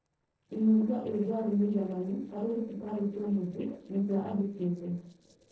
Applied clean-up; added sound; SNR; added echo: neural separator model SepFormer DNS4.